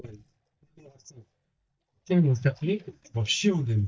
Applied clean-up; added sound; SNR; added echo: neural mask model DeepFilterNet 3.